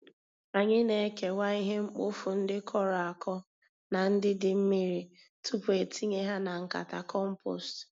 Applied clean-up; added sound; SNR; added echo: none; none; none; none.